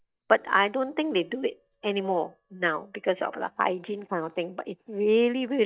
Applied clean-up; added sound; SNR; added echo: neural mask model DeepFilterNet 3.